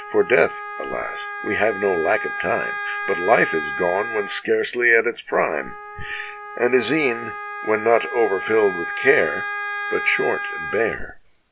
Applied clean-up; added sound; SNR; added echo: none; Wind instrument, woodwind instrument; 8 dB; none.